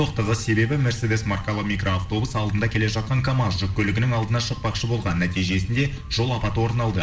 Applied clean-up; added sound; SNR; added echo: none; none; none; reverberation time 1.3 s.